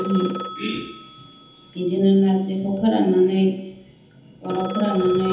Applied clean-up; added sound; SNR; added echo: none; Telephone; 14 dB; reverberation time 1.3 s.